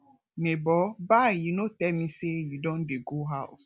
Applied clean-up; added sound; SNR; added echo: none; none; none; none.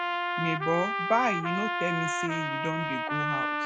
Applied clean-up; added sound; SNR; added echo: none; Trumpet; -1 dB; none.